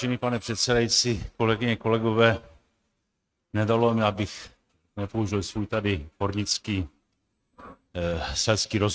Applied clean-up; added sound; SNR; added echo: neural mask model RNNoise.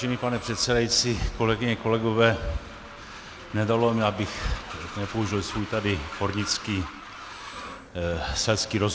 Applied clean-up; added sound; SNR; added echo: none; Train; 14 dB; none.